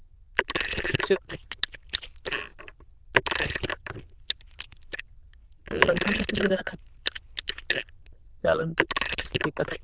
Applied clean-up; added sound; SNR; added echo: neural diffusion model UNIVERSE++.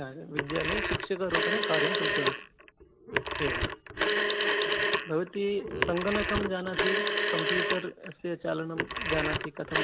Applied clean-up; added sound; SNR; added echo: none; Telephone; -3 dB; none.